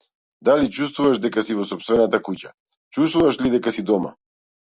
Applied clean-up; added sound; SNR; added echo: none; none; none; none.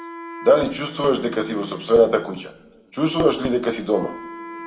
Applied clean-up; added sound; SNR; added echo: none; Wind instrument, woodwind instrument; 17 dB; reverberation time 1.2 s.